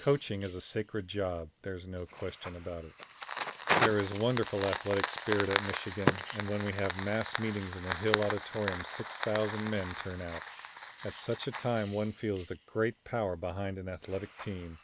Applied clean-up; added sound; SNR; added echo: none; Fire; 2 dB; none.